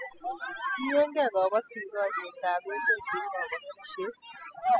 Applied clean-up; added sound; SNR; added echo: classical method spectral subtraction.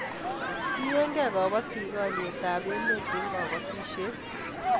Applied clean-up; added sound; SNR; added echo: none; Human group actions; 1 dB; none.